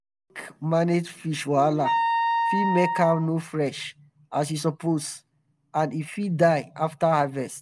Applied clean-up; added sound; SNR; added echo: none; Wind instrument, woodwind instrument; 3 dB; none.